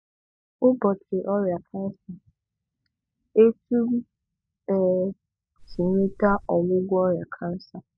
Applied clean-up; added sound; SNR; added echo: neural mask model DeepFilterNet 3.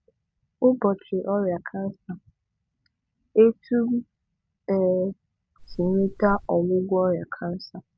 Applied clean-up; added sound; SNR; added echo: none; Wind; 12 dB; none.